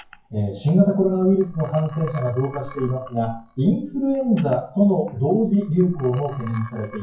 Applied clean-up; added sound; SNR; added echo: classical method WPE with log-MMSE.